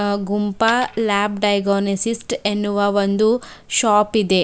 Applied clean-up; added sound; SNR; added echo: none; Coin (dropping); 19 dB; none.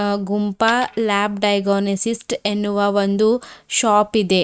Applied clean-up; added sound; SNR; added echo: neural mask model RNNoise.